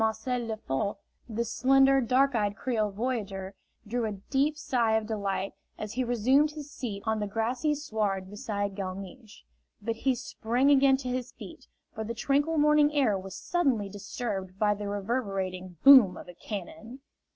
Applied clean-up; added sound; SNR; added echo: none; none; none; none.